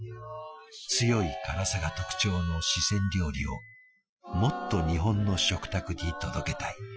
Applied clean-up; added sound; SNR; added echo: classical method Wiener filter.